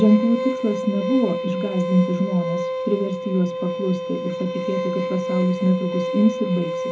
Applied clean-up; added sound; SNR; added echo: none; Bowed string instrument; 5 dB; reverberation time 0.3 s.